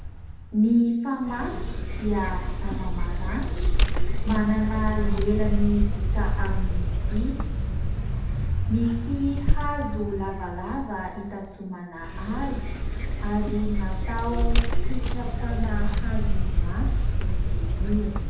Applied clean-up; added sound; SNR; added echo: none; Vehicle; -5 dB; reverberation time 0.8 s.